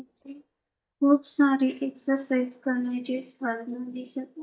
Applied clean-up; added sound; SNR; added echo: neural mask model DeepFilterNet 3.